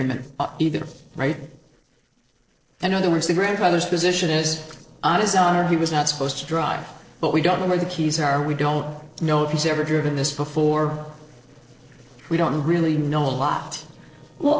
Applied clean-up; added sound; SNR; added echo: neural separator model SepFormer DNS4.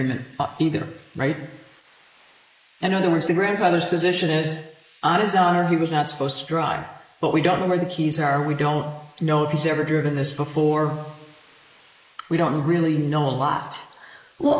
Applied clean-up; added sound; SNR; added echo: neural mask model Resemble Enhance denoiser.